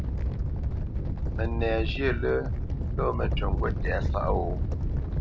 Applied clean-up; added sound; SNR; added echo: none; Animal; -5 dB; none.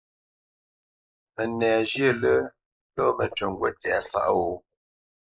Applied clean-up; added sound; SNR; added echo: neural mask model Resemble Enhance denoiser.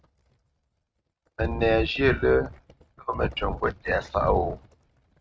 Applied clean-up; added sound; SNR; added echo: neural mask model RNNoise.